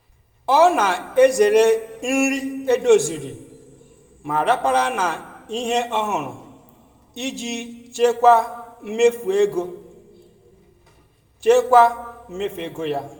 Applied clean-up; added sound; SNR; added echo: none; none; none; reverberation time 1.3 s.